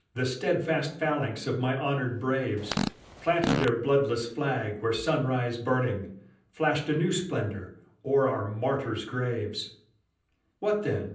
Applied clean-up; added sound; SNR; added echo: none; Fart; 5 dB; reverberation time 0.6 s.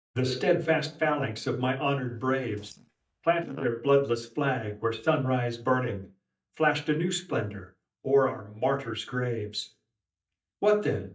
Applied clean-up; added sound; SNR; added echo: neural mask model DeepFilterNet 3.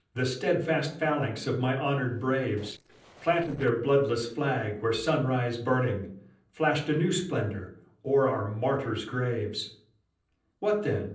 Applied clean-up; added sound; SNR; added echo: neural separator model SepFormer DNS4.